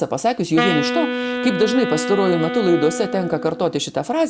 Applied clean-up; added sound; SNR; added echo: none; Wind instrument, woodwind instrument; 5 dB; none.